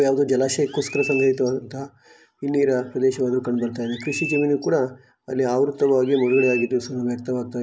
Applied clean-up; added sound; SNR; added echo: none; Chirp, tweet; 12 dB; none.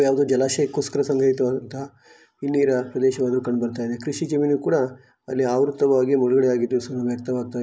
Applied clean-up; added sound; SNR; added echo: none; none; none; none.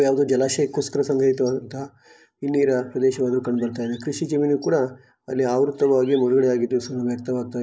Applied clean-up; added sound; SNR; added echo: neural mask model Resemble Enhance denoiser.